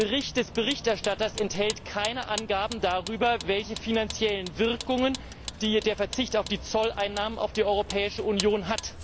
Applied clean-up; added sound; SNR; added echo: none; Vehicle; 12 dB; none.